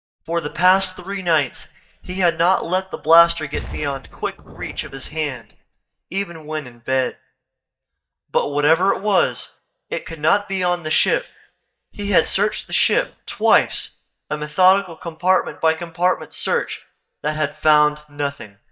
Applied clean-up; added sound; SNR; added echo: neural mask model DeepFilterNet 3.